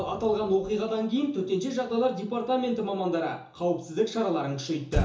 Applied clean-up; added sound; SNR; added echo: none; Motor vehicle (road); 11 dB; reverberation time 0.7 s.